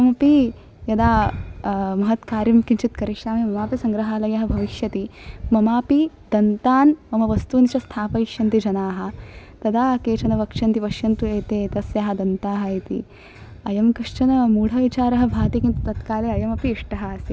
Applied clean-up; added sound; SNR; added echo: none; none; none; none.